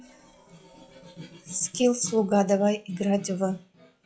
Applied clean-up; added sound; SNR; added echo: classical method log-MMSE.